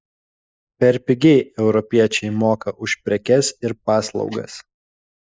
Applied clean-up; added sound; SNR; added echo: neural mask model Resemble Enhance denoiser.